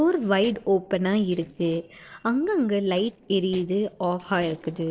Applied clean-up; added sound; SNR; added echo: neural separator model SepFormer DNS4.